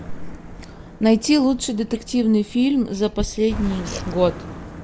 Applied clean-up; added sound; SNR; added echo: none; Car passing by; 14 dB; none.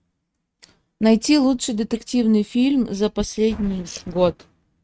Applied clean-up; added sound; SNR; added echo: neural mask model RNNoise.